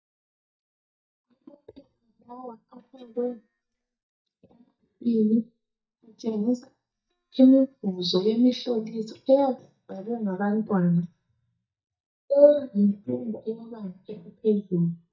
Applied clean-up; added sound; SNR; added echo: neural mask model DeepFilterNet 3.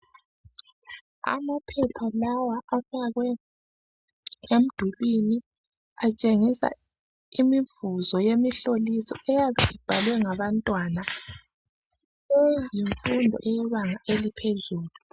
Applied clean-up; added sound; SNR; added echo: none; none; none; none.